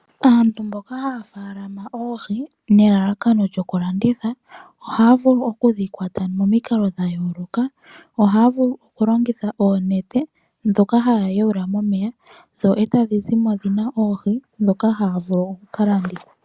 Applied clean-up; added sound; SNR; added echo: none; none; none; none.